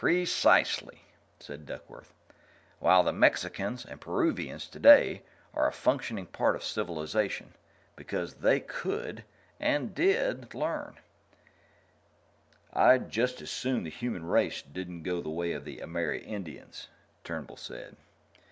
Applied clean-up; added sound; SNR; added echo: none; none; none; none.